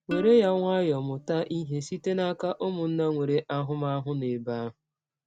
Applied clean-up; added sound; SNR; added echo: none; Plucked string instrument; 15 dB; none.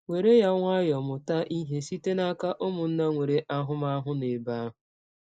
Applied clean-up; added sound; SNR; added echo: neural mask model Resemble Enhance denoiser.